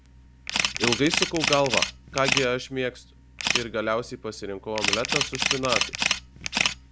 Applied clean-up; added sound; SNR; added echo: none; Camera; -1 dB; none.